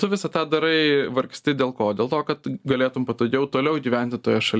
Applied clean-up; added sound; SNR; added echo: none; none; none; none.